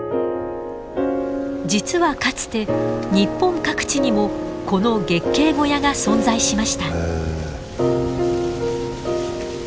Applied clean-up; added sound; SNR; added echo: none; none; none; none.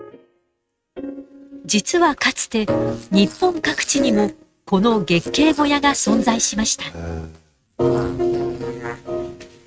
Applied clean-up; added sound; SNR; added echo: neural mask model RNNoise.